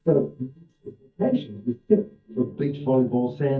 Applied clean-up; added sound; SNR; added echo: neural mask model DeepFilterNet 3.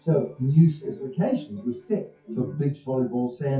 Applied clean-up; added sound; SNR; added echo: classical method WPE with log-MMSE.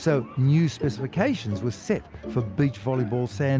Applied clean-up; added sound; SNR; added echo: none; none; none; none.